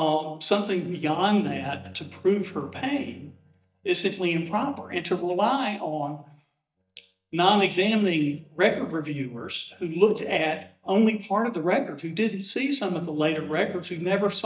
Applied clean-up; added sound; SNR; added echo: neural mask model DeepFilterNet 3.